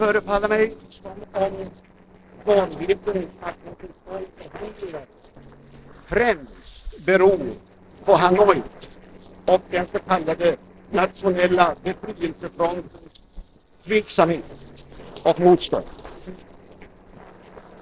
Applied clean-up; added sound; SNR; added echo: neural separator model SepFormer DNS4.